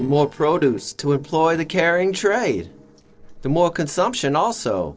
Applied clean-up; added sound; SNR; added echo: neural separator model SepFormer DNS4.